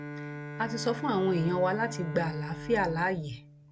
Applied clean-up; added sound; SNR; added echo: none; Bowed string instrument; 9 dB; none.